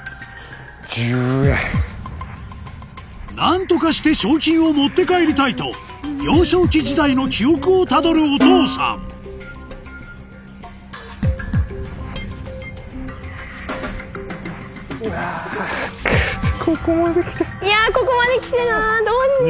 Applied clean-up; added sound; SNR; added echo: none; Snare drum; 2 dB; none.